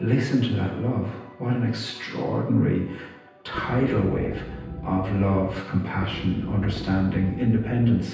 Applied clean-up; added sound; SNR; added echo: none; Wind instrument, woodwind instrument; 10 dB; reverberation time 0.9 s.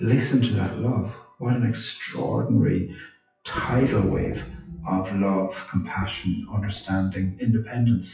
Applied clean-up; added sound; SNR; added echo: classical method WPE with log-MMSE.